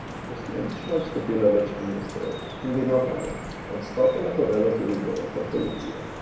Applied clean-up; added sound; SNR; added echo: none; Drip; 10 dB; reverberation time 1.0 s.